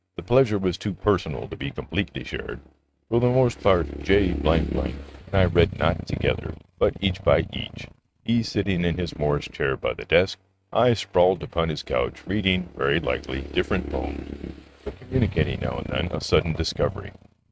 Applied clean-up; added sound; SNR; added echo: neural mask model RNNoise.